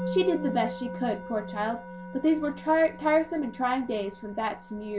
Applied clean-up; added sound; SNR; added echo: none; Musical instrument; 11 dB; none.